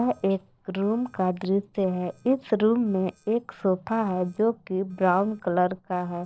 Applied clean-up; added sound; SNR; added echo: neural separator model SepFormer DNS4.